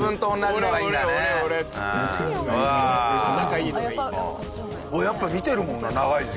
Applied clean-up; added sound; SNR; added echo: none; none; none; none.